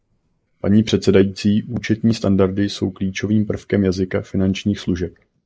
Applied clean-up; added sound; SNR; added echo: neural mask model Resemble Enhance denoiser.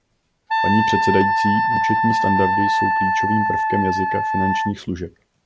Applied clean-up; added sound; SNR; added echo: none; Wind instrument, woodwind instrument; -4 dB; none.